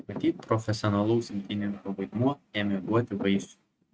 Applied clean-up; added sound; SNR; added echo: neural mask model RNNoise.